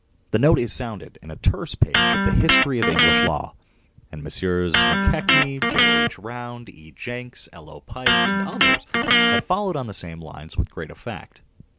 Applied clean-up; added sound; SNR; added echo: none; Electric guitar; -4 dB; none.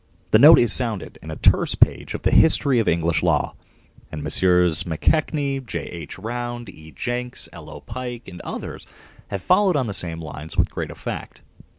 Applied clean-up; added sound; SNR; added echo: none; none; none; none.